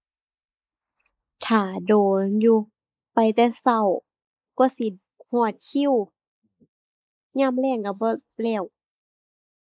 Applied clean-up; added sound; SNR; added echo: neural mask model Resemble Enhance denoiser.